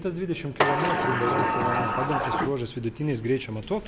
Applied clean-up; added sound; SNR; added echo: none; Sliding door; -3 dB; none.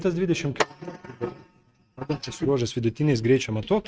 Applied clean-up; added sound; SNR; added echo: neural mask model RNNoise.